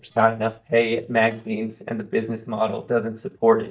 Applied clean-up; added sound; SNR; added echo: neural mask model DeepFilterNet 3.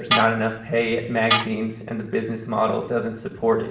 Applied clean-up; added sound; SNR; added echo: none; Tools; 2 dB; reverberation time 0.7 s.